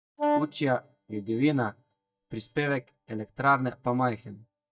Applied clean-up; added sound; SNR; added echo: neural mask model DeepFilterNet 3.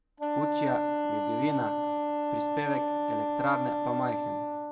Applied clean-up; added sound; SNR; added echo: none; Wind instrument, woodwind instrument; -4 dB; reverberation time 0.5 s.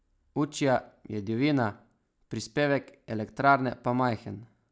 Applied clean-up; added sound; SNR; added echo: none; none; none; none.